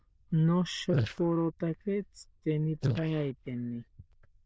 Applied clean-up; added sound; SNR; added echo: neural diffusion model UNIVERSE++.